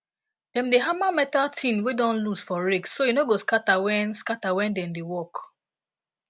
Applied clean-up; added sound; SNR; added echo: none; none; none; none.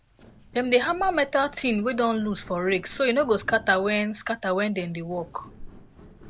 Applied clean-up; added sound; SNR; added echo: none; Walk, footsteps; 20 dB; none.